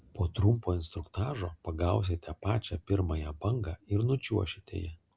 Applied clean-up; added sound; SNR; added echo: none; none; none; none.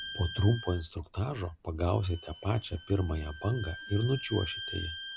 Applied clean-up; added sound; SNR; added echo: none; Bowed string instrument; 12 dB; none.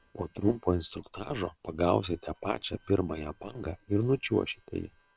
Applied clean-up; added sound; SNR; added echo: neural separator model SepFormer WHAM!.